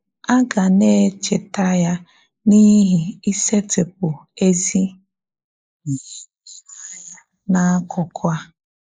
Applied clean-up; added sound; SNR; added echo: neural mask model Resemble Enhance denoiser.